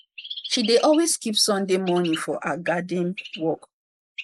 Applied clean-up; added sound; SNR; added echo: neural mask model Resemble Enhance denoiser.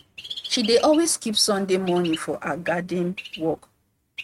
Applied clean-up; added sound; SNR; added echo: neural mask model RNNoise.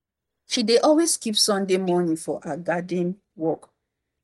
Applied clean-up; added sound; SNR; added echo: neural mask model DeepFilterNet 3.